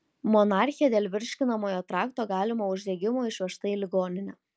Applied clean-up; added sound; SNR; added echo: none; none; none; none.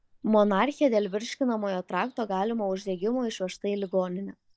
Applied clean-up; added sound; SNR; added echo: neural mask model DeepFilterNet 3.